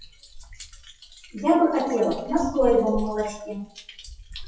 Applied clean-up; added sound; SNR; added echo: classical method WPE with log-MMSE.